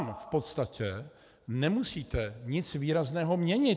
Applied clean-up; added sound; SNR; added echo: none; none; none; none.